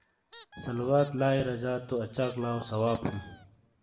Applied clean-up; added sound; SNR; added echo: none; Squeak; 13 dB; reverberation time 0.6 s.